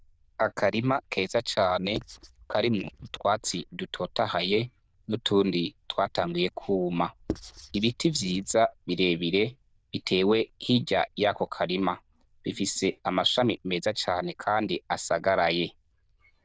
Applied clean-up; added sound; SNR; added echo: neural diffusion model UNIVERSE++.